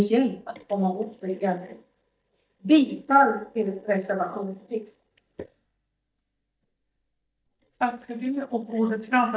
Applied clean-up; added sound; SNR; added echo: neural mask model DeepFilterNet 3.